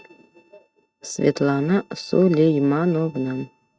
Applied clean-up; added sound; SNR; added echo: neural mask model RNNoise.